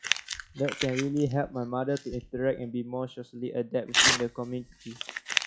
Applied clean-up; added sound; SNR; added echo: classical method log-MMSE.